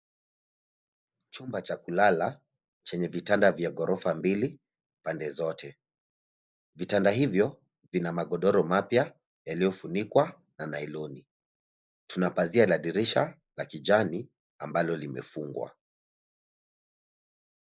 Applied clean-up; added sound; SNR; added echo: neural mask model Resemble Enhance denoiser.